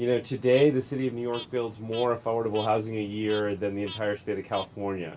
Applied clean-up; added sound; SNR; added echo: none; Frog; 19 dB; reverberation time 0.2 s.